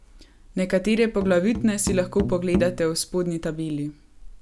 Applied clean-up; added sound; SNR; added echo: none; Musical instrument; 7 dB; none.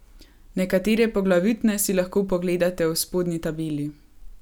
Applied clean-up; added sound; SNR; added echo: none; none; none; none.